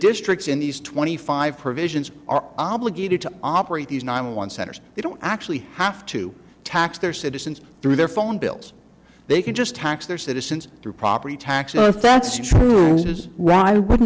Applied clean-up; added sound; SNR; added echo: none; none; none; none.